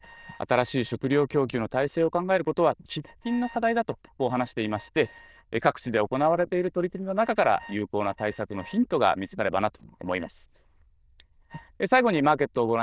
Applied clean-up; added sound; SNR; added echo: neural diffusion model UNIVERSE++.